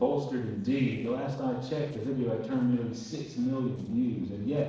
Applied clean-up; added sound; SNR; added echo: neural separator model SepFormer DNS4.